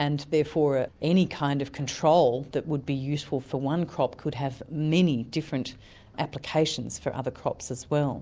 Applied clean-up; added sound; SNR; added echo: none; none; none; none.